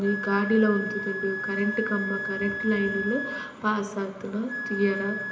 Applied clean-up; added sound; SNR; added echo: none; Wind instrument, woodwind instrument; 6 dB; reverberation time 0.8 s.